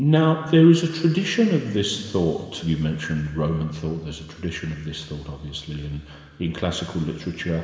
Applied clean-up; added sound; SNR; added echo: none; none; none; reverberation time 2.9 s.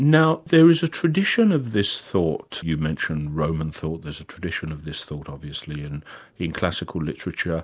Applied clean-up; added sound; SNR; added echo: none; none; none; none.